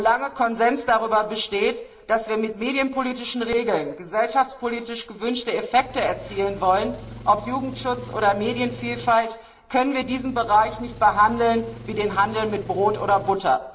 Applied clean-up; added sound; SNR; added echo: none; Engine; 15 dB; reverberation time 0.9 s.